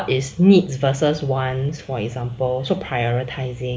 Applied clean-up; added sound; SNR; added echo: none; none; none; none.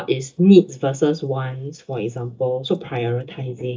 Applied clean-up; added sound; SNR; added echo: neural mask model DeepFilterNet 3.